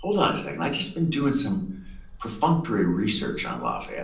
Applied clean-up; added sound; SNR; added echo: none; Bird; 19 dB; reverberation time 0.6 s.